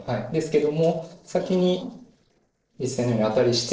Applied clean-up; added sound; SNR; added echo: neural separator model SepFormer DNS4.